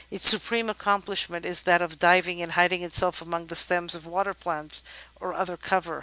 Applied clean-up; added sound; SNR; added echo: none; none; none; none.